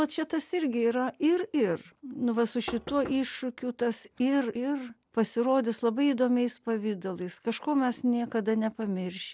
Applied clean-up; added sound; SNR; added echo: none; Knock; 16 dB; none.